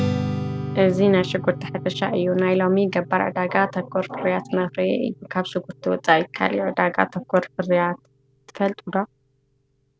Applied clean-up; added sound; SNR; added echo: none; Strum; 11 dB; none.